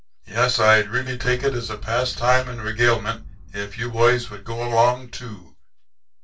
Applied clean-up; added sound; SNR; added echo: none; Boom; 16 dB; reverberation time 0.2 s.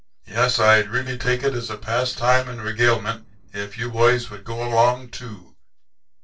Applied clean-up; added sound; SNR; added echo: neural separator model SepFormer DNS4.